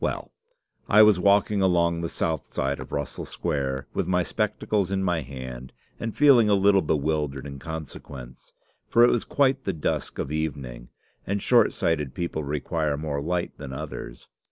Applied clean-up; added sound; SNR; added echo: none; none; none; none.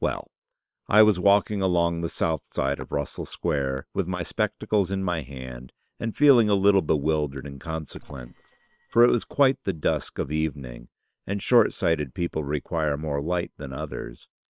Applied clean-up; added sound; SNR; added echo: neural separator model SepFormer WHAM!.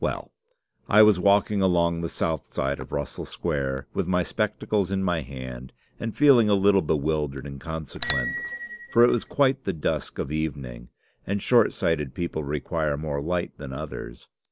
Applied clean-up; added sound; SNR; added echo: none; Bicycle bell; 18 dB; none.